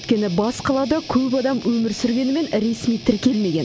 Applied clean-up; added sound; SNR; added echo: none; Guitar; 17 dB; none.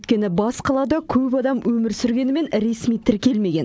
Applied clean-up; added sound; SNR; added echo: none; none; none; none.